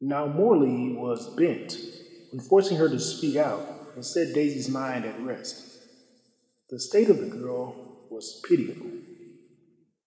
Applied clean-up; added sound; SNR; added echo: none; none; none; reverberation time 2.4 s.